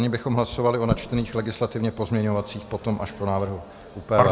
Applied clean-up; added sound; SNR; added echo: none; none; none; none.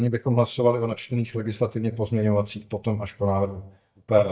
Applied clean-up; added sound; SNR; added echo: neural mask model DeepFilterNet 3.